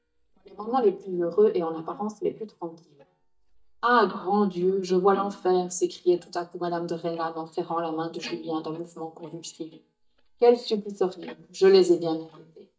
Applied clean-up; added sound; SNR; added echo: neural mask model DeepFilterNet 3.